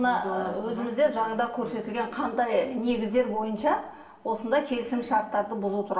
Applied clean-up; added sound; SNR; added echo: none; none; none; reverberation time 0.7 s.